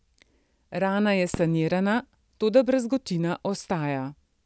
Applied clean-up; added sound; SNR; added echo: none; Fireworks; 19 dB; none.